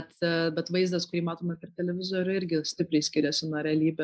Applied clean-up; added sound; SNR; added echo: neural mask model Resemble Enhance denoiser.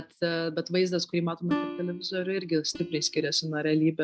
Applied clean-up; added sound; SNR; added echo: neural mask model DeepFilterNet 3.